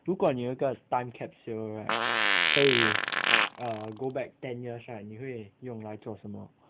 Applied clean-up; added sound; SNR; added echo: none; Fart; -5 dB; none.